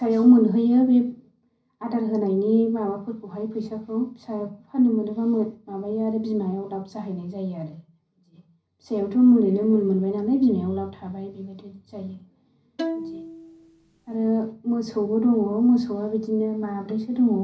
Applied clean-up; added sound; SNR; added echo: none; Bowed string instrument; 10 dB; reverberation time 0.5 s.